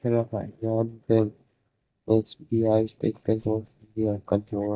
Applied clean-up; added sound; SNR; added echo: neural mask model DeepFilterNet 3.